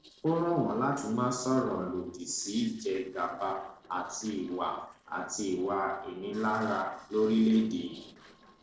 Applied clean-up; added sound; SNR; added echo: neural separator model SepFormer DNS4.